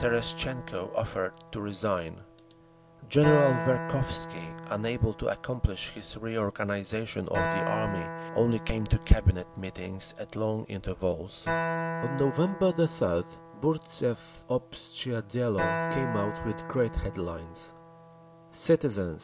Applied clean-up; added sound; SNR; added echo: none; Acoustic guitar; 8 dB; none.